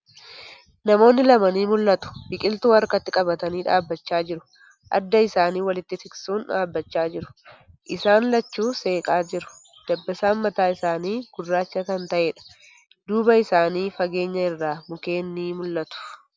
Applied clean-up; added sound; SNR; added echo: none; none; none; none.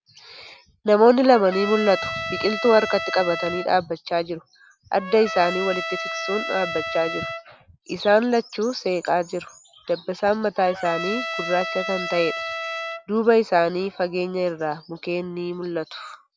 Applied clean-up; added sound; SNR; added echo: none; Trumpet; 7 dB; none.